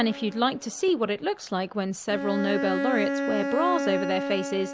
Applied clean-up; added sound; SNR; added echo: none; Bowed string instrument; 4 dB; none.